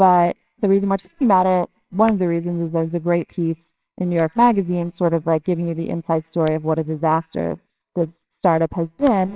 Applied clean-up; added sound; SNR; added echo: neural separator model SepFormer WHAMR!.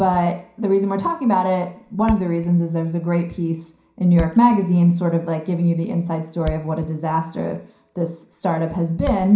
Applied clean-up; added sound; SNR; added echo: none; Thump, thud; 17 dB; reverberation time 0.5 s.